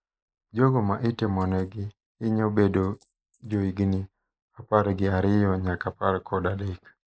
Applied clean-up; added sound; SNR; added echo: neural mask model Resemble Enhance denoiser.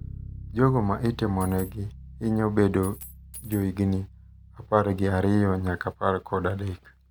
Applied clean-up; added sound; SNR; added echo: none; Coin (dropping) + Bass guitar; 17 dB; none.